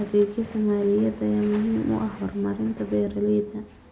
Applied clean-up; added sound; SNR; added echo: none; Hammer; 19 dB; reverberation time 0.4 s.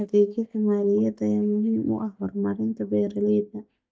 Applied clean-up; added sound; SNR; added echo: neural mask model DeepFilterNet 3.